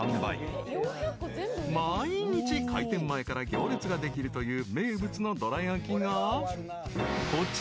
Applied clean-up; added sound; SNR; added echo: none; Keyboard (musical); 5 dB; none.